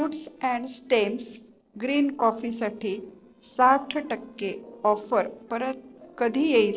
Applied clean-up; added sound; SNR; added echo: neural separator model SepFormer DNS4.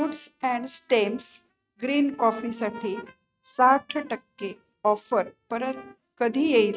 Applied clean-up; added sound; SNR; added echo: neural mask model RNNoise.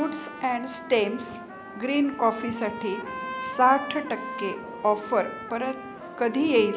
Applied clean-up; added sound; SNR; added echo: none; Trumpet; 12 dB; none.